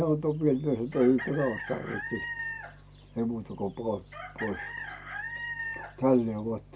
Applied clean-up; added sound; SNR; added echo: none; Chicken, rooster; 10 dB; none.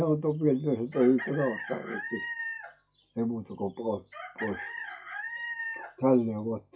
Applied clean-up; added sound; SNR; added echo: classical method log-MMSE.